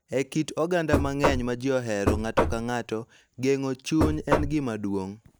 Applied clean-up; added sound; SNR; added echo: none; Knock; 1 dB; none.